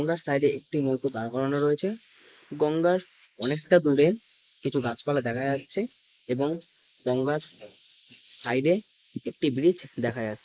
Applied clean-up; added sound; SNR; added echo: neural mask model Resemble Enhance denoiser.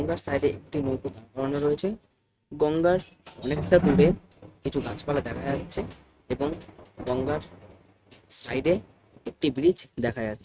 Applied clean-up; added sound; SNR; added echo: neural mask model RNNoise.